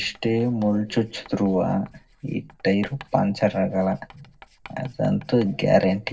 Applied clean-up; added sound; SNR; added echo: neural separator model SepFormer DNS4.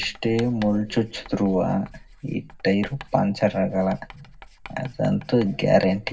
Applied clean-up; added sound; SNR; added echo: none; Writing; 19 dB; reverberation time 0.4 s.